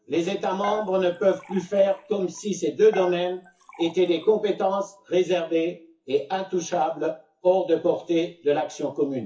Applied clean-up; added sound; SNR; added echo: classical method WPE with log-MMSE.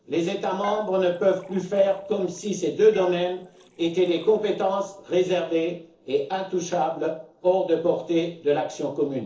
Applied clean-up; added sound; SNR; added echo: neural separator model SepFormer DNS4.